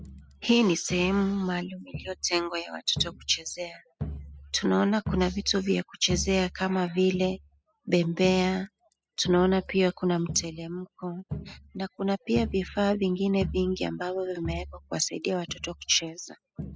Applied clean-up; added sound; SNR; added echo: classical method spectral subtraction.